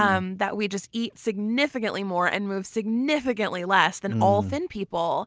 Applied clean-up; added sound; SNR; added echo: none; none; none; none.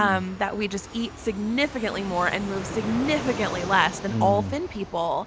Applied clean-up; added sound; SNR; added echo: none; Fixed-wing aircraft, airplane; 10 dB; none.